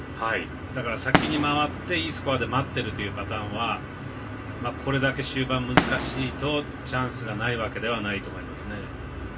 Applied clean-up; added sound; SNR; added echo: none; Fireworks; 5 dB; reverberation time 0.2 s.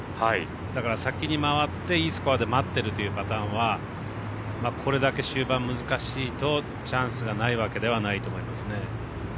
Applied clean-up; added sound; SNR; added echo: none; none; none; none.